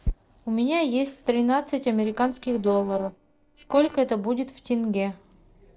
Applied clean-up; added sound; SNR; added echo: neural separator model SepFormer DNS4.